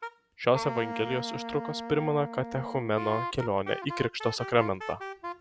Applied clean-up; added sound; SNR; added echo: none; Wind instrument, woodwind instrument; 8 dB; none.